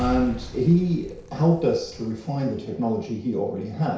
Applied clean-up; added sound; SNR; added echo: none; Explosion; 15 dB; reverberation time 0.6 s.